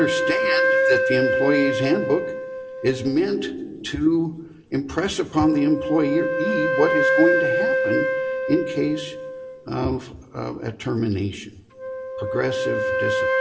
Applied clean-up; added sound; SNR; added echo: none; Wind instrument, woodwind instrument; 0 dB; reverberation time 0.7 s.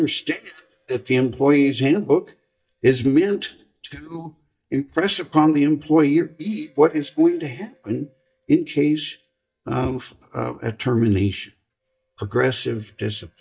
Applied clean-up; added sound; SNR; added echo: neural mask model DeepFilterNet 3.